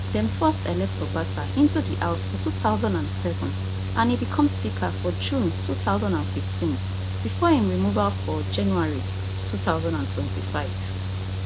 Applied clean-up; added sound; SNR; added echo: none; Mechanical fan; 2 dB; none.